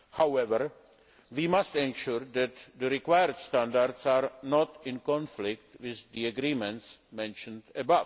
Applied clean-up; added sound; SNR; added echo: none; none; none; none.